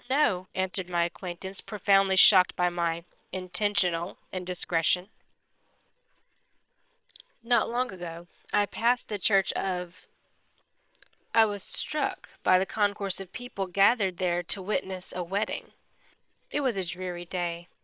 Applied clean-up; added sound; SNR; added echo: neural separator model SepFormer WHAM!.